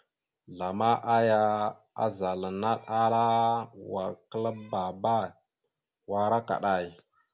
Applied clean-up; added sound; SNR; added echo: none; none; none; none.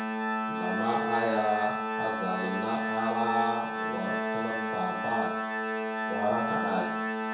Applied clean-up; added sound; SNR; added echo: none; Organ; -1 dB; reverberation time 0.5 s.